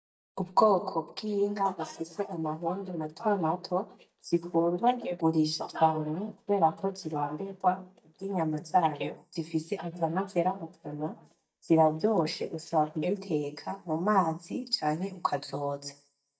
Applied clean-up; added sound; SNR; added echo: neural mask model DeepFilterNet 3.